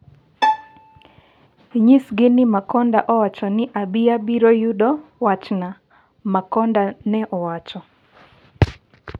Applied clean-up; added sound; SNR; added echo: none; Bowed string instrument; 6 dB; none.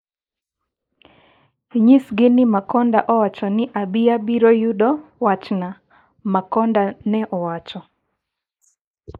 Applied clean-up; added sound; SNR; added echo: neural mask model Resemble Enhance denoiser.